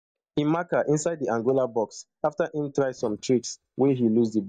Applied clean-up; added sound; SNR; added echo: neural mask model DeepFilterNet 3.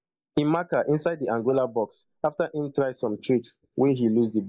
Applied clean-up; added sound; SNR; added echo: neural mask model Resemble Enhance denoiser.